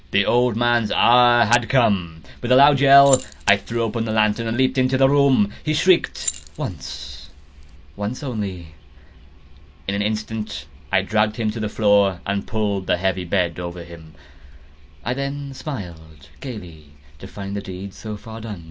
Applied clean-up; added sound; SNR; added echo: none; Keys jangling; 13 dB; none.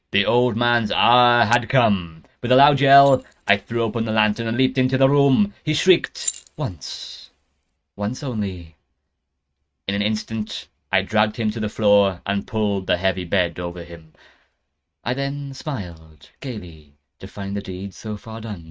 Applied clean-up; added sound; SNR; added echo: neural mask model RNNoise.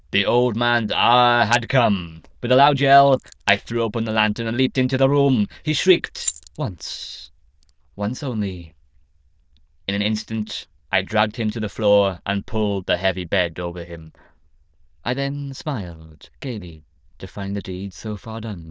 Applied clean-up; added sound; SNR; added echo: neural diffusion model UNIVERSE++.